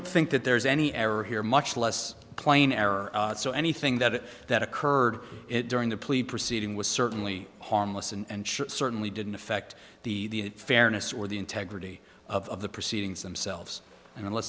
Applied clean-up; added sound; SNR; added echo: none; none; none; none.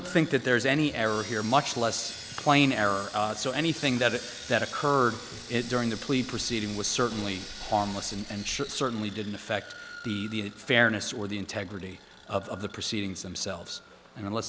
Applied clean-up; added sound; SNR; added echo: none; Sawing; 15 dB; none.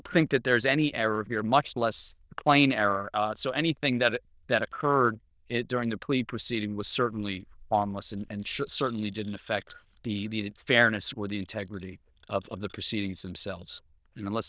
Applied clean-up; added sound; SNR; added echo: neural diffusion model UNIVERSE++.